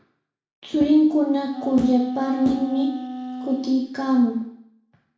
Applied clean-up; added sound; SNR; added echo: none; Wind instrument, woodwind instrument; 11 dB; reverberation time 0.7 s.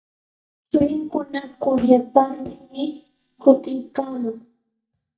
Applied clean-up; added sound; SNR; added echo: neural mask model DeepFilterNet 3.